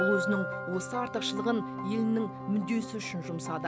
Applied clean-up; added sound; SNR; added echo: none; Bell; 7 dB; none.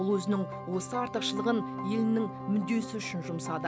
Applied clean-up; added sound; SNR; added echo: none; none; none; none.